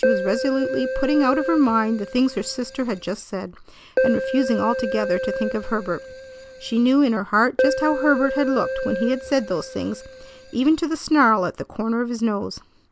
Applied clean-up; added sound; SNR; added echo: none; Keyboard (musical); 4 dB; none.